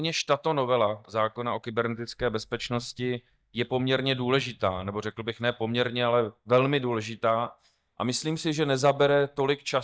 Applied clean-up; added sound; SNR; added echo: neural mask model DeepFilterNet 3.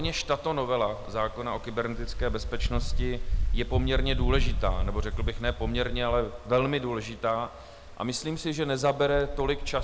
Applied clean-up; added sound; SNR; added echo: none; Wind; 1 dB; none.